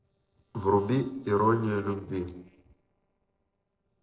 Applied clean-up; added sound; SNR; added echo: neural separator model SepFormer DNS4.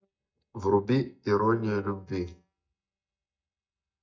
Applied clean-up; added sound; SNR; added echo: neural mask model DeepFilterNet 3.